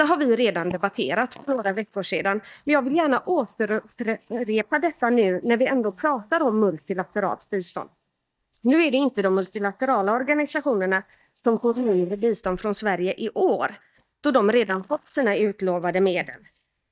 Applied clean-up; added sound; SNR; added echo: neural mask model DeepFilterNet 3.